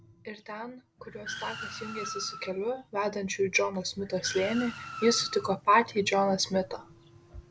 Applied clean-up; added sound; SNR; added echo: none; Car; 13 dB; none.